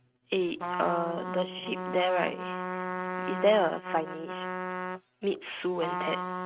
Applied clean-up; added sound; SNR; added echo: neural mask model RNNoise.